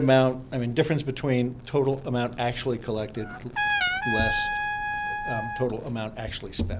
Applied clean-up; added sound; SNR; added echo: none; Trumpet; 3 dB; none.